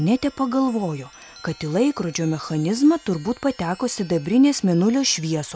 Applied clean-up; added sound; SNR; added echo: none; none; none; none.